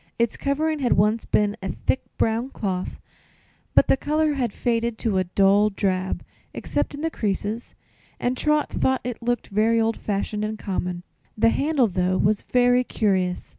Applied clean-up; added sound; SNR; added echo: none; none; none; none.